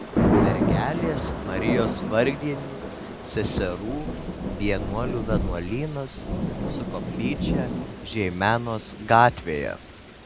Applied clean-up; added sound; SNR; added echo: none; Thunder / Rain; 0 dB; none.